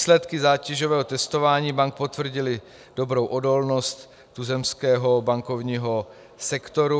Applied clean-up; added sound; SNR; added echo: none; none; none; none.